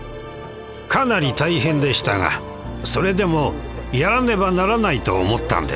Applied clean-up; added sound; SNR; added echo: none; none; none; none.